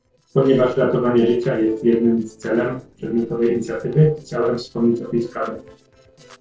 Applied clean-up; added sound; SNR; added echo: neural separator model SepFormer DNS4.